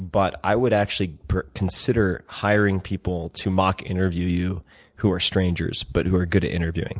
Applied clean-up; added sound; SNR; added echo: none; none; none; none.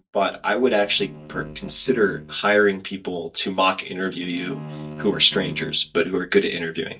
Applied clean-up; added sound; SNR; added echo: neural mask model DeepFilterNet 3.